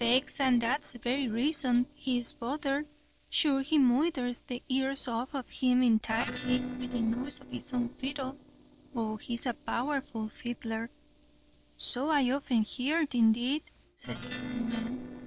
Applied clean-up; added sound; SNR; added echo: neural separator model SepFormer DNS4.